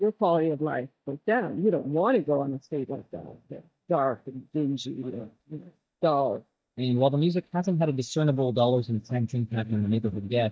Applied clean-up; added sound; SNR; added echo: neural mask model DeepFilterNet 3.